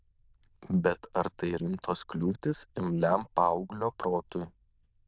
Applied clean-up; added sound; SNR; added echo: neural diffusion model UNIVERSE++.